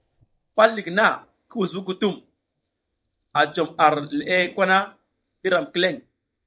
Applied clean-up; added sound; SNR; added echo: neural mask model DeepFilterNet 3.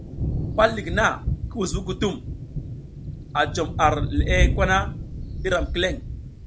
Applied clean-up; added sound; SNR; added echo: none; Thunder; 1 dB; none.